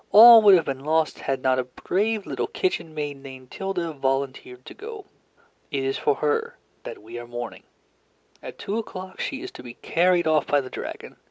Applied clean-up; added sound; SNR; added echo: none; none; none; none.